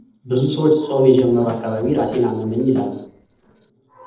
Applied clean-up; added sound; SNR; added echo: neural separator model SepFormer DNS4.